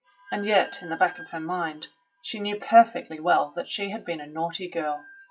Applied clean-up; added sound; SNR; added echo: classical method WPE with log-MMSE.